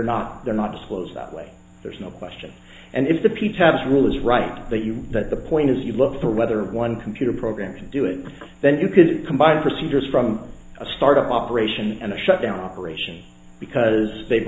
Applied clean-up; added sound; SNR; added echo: none; Frog; 19 dB; none.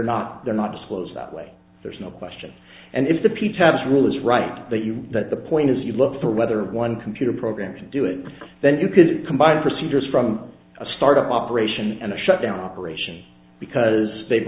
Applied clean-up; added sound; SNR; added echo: neural separator model SepFormer DNS4.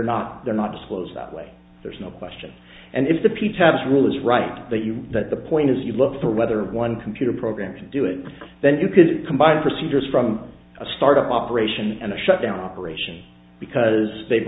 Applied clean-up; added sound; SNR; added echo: none; none; none; none.